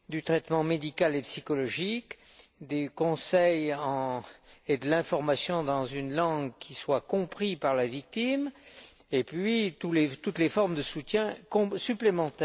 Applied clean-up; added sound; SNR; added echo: none; none; none; none.